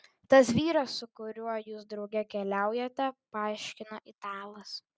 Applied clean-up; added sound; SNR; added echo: none; none; none; none.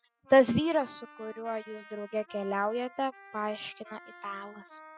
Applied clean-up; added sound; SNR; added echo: classical method spectral subtraction.